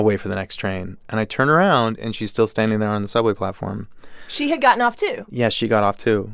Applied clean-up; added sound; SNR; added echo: none; none; none; none.